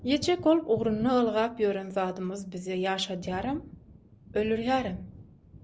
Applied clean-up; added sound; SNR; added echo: none; Thunder; 17 dB; none.